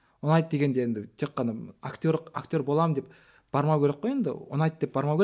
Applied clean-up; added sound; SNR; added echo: none; none; none; none.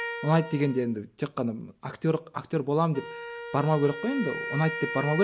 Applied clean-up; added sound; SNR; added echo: none; Wind instrument, woodwind instrument; 10 dB; none.